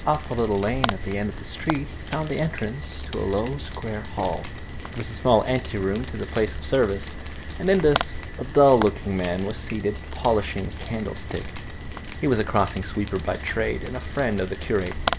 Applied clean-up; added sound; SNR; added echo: none; Rain; 7 dB; none.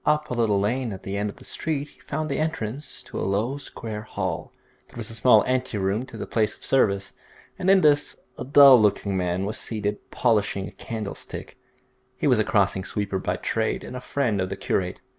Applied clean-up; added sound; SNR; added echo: none; none; none; none.